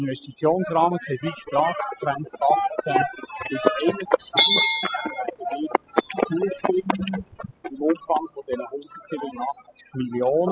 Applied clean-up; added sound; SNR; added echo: classical method spectral subtraction.